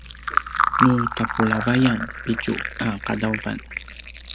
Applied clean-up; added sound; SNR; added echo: none; Fill (with liquid); 2 dB; none.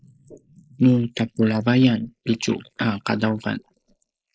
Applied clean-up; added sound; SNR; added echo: neural mask model Resemble Enhance denoiser.